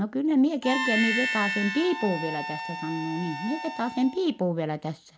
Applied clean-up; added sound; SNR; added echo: none; Harmonica; 4 dB; none.